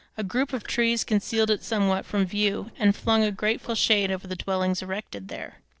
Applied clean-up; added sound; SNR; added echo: neural separator model SepFormer DNS4.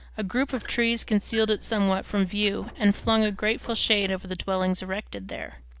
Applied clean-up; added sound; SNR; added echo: none; Squeak; 19 dB; none.